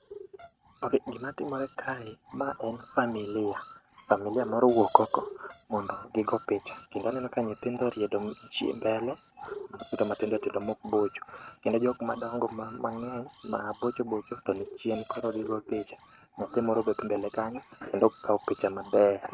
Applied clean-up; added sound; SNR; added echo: neural mask model RNNoise.